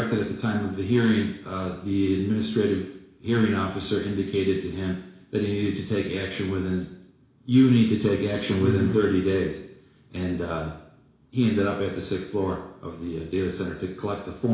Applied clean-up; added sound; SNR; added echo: none; none; none; reverberation time 0.7 s.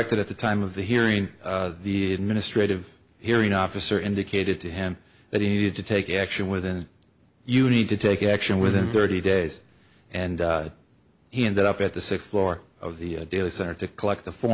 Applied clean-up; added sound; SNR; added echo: none; none; none; none.